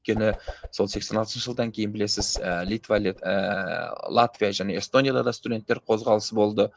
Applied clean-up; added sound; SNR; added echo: neural mask model Resemble Enhance denoiser.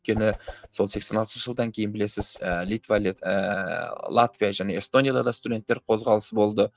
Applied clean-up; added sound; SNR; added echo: neural mask model RNNoise.